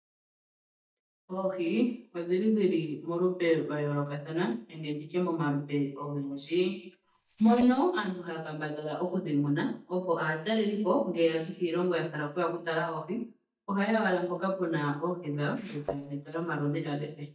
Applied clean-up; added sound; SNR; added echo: neural mask model DeepFilterNet 3.